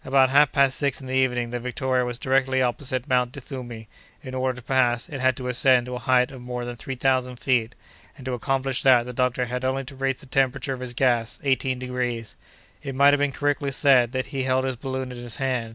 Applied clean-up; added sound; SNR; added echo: none; none; none; none.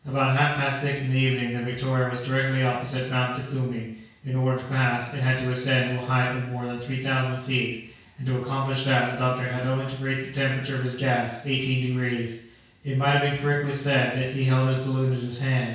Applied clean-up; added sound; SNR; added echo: none; none; none; reverberation time 0.6 s.